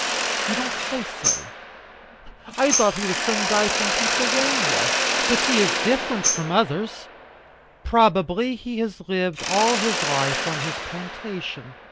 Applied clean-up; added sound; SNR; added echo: none; Tambourine + Mechanisms; 0 dB; none.